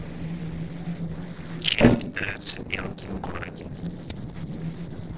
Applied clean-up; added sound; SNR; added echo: neural separator model SepFormer DNS4.